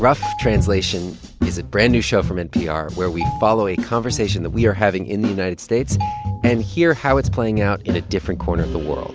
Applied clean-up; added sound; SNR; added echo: none; Marimba, xylophone; 14 dB; none.